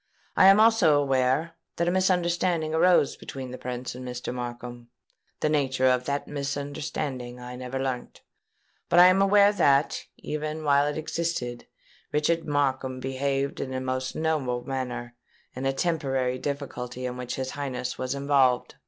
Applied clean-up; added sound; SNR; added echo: none; none; none; none.